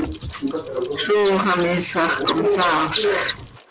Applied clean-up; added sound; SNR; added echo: neural mask model Resemble Enhance denoiser.